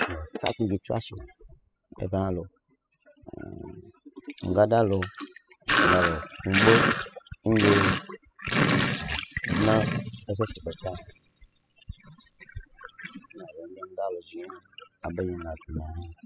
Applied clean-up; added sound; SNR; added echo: classical method spectral subtraction.